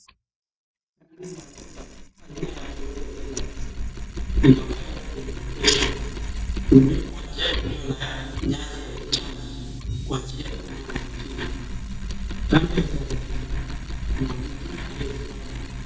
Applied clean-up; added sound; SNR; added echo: neural mask model DeepFilterNet 3.